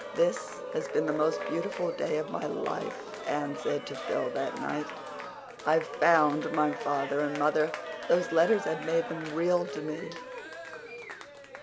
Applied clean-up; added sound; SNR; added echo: none; Cheering; 8 dB; none.